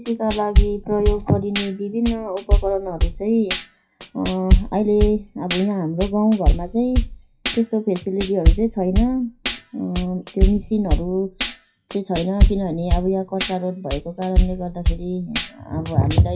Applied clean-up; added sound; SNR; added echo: classical method WPE with log-MMSE.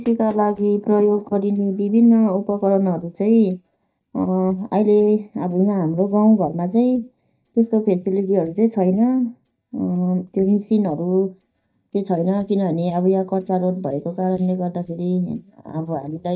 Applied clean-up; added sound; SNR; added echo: neural mask model DeepFilterNet 3.